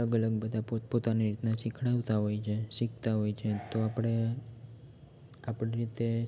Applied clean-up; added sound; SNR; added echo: none; none; none; none.